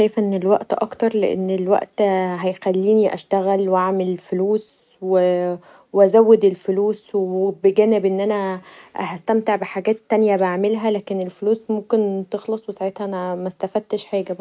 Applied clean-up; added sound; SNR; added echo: none; none; none; none.